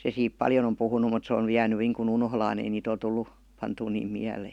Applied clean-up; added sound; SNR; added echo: none; none; none; none.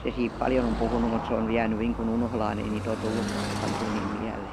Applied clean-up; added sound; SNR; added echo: none; Car passing by / Traffic noise, roadway noise; 4 dB; none.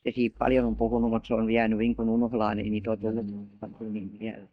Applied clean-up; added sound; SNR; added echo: neural mask model DeepFilterNet 3.